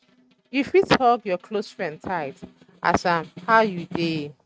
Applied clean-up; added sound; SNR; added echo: neural mask model RNNoise.